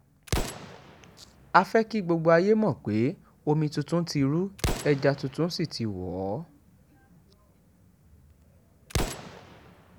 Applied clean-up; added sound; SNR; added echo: none; Explosion; 10 dB; none.